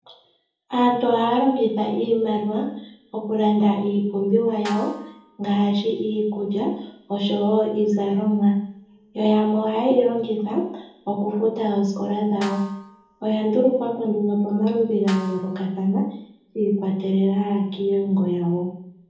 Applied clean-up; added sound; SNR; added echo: none; Snare drum; 19 dB; reverberation time 0.7 s.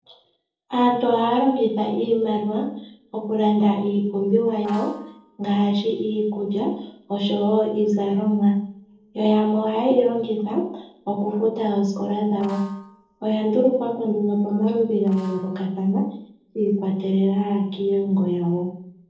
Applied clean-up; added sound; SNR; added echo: neural separator model SepFormer DNS4.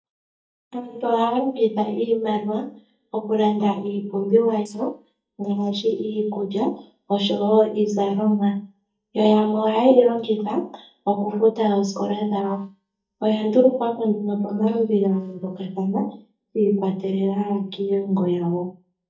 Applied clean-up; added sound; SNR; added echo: neural mask model DeepFilterNet 3.